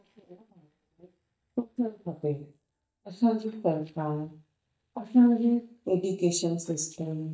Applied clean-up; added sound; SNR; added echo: neural mask model DeepFilterNet 3.